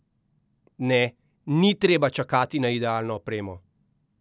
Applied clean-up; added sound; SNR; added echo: none; none; none; none.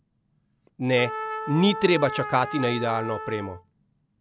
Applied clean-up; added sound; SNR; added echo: none; Trumpet; 9 dB; none.